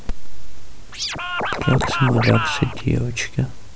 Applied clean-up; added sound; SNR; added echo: none; Scratching (performance technique); 4 dB; none.